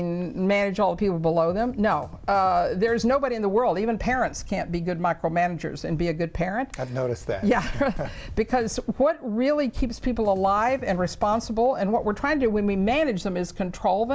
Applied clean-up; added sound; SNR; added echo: none; Drum kit; 18 dB; none.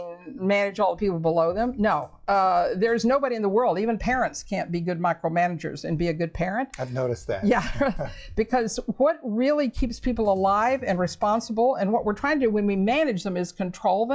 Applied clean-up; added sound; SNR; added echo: classical method log-MMSE.